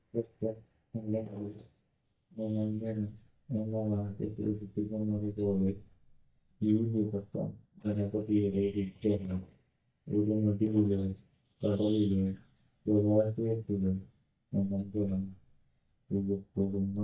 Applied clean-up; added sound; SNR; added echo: neural mask model DeepFilterNet 3.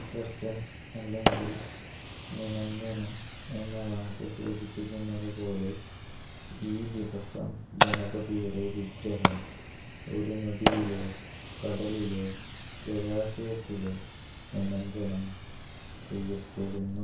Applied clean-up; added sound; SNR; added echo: none; Fire; 0 dB; reverberation time 0.3 s.